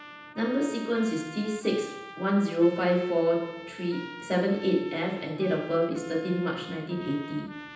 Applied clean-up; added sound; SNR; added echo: none; Trumpet; 16 dB; reverberation time 0.9 s.